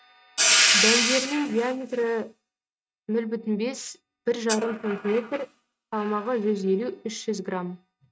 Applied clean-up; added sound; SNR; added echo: neural mask model RNNoise.